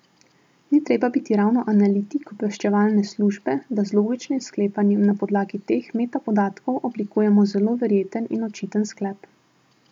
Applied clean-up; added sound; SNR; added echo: none; none; none; none.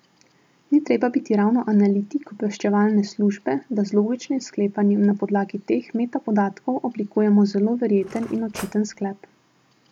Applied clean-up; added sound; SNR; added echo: none; Cutlery, silverware / Drawer open or close; 18 dB; none.